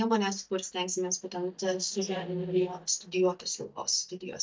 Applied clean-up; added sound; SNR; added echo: neural mask model DeepFilterNet 3.